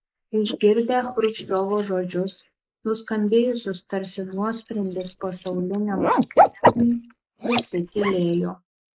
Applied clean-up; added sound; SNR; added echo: neural mask model Resemble Enhance denoiser.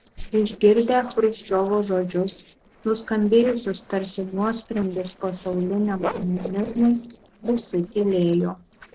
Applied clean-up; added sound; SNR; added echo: neural separator model SepFormer DNS4.